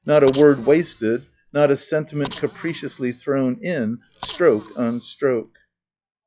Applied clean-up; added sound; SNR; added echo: classical method log-MMSE.